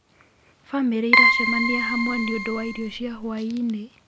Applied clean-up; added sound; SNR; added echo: none; Keyboard (musical); -5 dB; none.